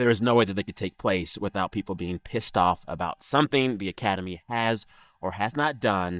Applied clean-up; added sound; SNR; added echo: neural mask model DeepFilterNet 3.